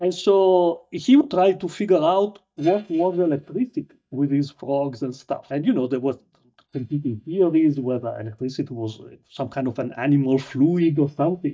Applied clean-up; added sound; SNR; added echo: neural mask model DeepFilterNet 3.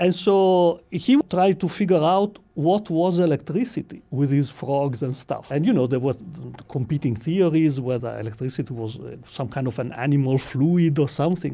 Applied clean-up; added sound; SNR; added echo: none; none; none; none.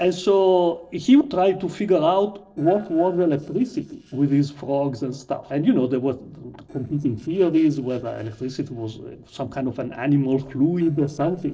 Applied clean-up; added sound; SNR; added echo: neural separator model SepFormer DNS4.